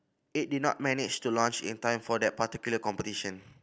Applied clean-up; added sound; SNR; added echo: none; none; none; none.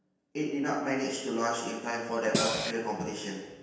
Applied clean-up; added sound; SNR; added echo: none; Cymbal; -3 dB; reverberation time 1.2 s.